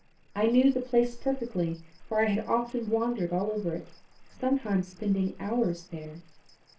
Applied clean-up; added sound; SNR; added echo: neural separator model SepFormer DNS4.